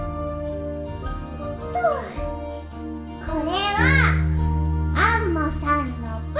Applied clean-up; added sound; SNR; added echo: none; Bass guitar; 1 dB; reverberation time 0.7 s.